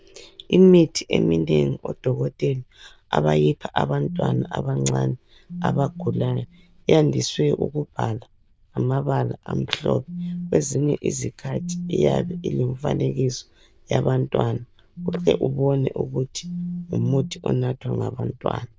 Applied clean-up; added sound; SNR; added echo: neural diffusion model UNIVERSE++.